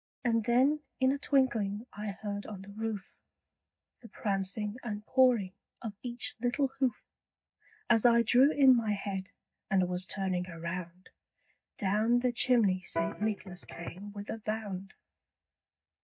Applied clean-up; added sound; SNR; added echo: neural mask model DeepFilterNet 3.